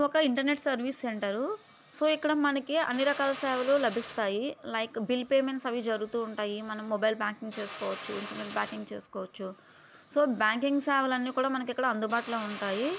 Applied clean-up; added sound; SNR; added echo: none; Drill; 18 dB; none.